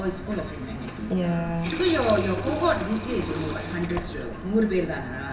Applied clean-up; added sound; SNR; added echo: none; Water tap, faucet; 7 dB; reverberation time 1.1 s.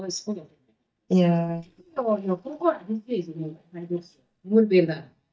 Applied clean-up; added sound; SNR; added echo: neural mask model DeepFilterNet 3.